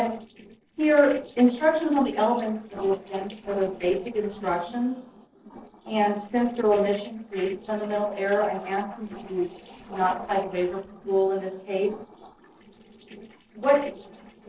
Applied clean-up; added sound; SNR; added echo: neural separator model SepFormer DNS4.